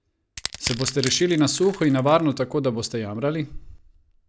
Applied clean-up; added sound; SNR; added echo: none; Crushing; 14 dB; none.